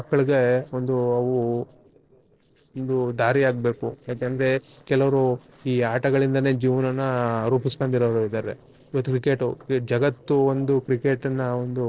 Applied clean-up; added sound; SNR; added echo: neural separator model SepFormer DNS4.